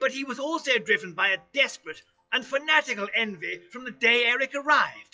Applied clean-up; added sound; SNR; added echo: classical method WPE with log-MMSE.